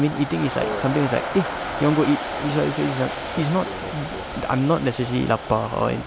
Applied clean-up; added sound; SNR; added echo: none; Waves, surf; 7 dB; none.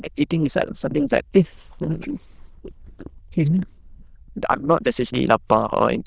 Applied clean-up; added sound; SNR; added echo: neural diffusion model UNIVERSE++.